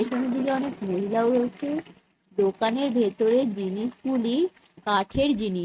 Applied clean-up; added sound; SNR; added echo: neural mask model RNNoise.